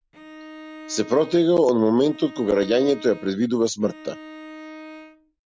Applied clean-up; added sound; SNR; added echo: none; Bowed string instrument; 18 dB; none.